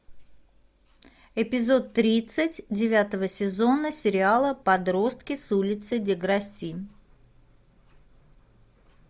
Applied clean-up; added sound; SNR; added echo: none; none; none; none.